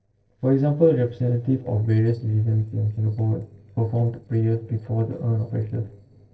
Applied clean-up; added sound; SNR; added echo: neural separator model SepFormer DNS4.